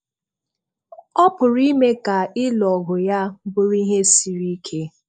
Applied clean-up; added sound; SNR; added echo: neural mask model Resemble Enhance denoiser.